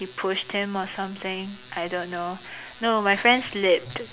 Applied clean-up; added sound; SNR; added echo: none; none; none; none.